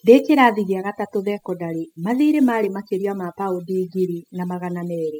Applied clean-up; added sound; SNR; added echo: classical method spectral subtraction.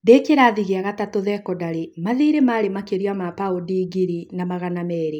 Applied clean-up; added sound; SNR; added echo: none; none; none; none.